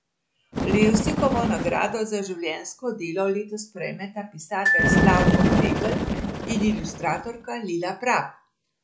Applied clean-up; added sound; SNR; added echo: none; Glockenspiel + Bird; -2 dB; none.